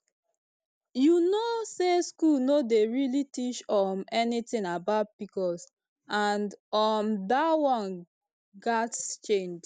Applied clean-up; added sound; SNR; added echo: none; none; none; none.